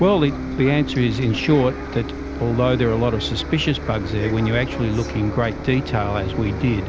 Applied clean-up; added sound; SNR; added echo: none; Bus; 7 dB; none.